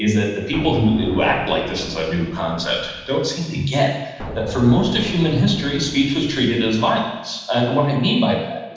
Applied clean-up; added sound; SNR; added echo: none; Explosion; 13 dB; reverberation time 1.1 s.